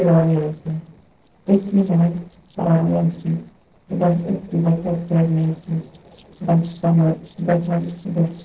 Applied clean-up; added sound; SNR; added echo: neural separator model SepFormer DNS4.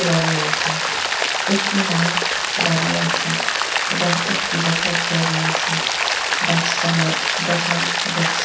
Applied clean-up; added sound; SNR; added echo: none; Rain; -4 dB; reverberation time 0.6 s.